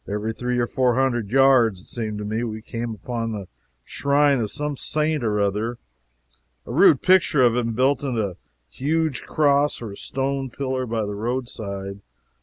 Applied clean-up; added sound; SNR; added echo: none; none; none; none.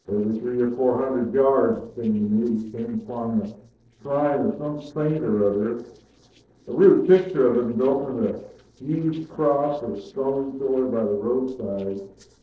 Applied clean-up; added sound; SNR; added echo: neural separator model SepFormer DNS4.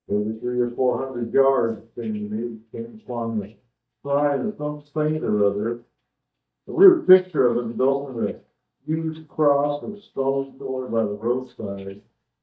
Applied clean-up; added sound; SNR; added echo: neural mask model DeepFilterNet 3.